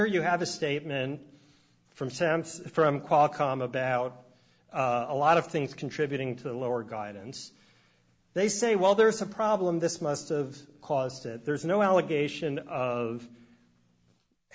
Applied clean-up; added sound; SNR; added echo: none; none; none; none.